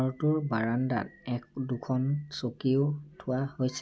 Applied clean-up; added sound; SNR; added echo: none; none; none; none.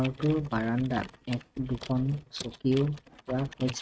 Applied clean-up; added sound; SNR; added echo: neural mask model RNNoise.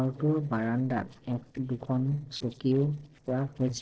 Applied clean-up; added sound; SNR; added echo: neural separator model SepFormer DNS4.